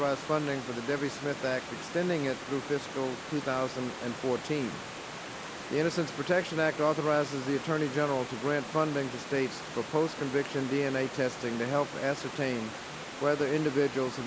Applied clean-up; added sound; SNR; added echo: none; Stream / Liquid; 9 dB; none.